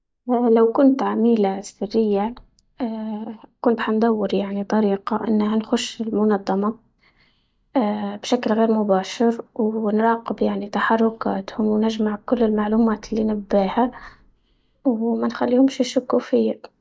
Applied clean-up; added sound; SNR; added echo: neural mask model DeepFilterNet 3.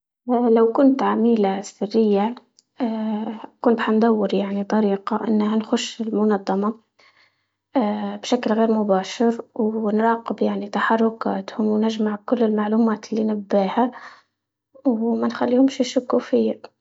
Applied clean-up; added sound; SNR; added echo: none; none; none; none.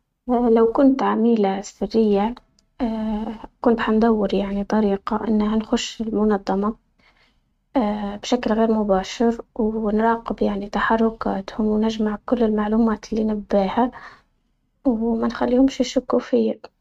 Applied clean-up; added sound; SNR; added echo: neural mask model RNNoise.